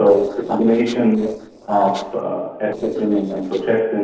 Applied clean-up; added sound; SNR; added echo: neural separator model SepFormer DNS4.